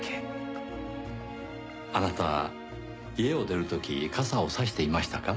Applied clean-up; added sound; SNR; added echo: none; none; none; none.